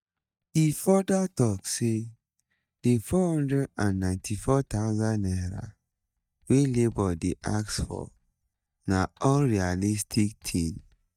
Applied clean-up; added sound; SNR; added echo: neural mask model DeepFilterNet 3.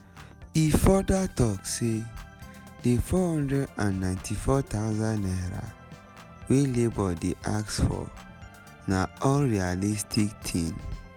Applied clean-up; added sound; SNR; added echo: none; Organ; 19 dB; none.